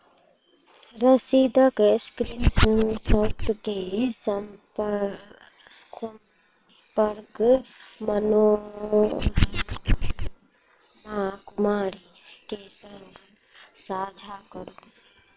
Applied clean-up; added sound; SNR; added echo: neural separator model SepFormer WHAM!.